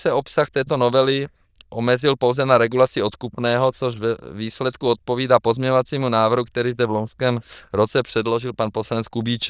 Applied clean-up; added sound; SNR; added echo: neural diffusion model UNIVERSE++.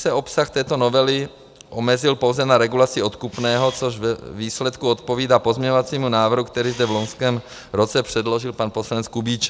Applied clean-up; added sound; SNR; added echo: none; Camera; 16 dB; none.